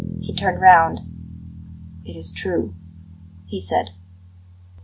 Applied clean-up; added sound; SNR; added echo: none; Bass guitar; 13 dB; none.